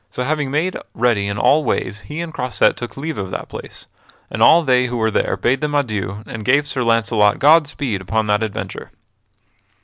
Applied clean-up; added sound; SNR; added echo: none; none; none; none.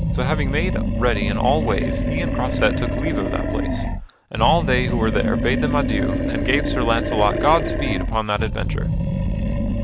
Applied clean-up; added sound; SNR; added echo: none; Animal; -2 dB; none.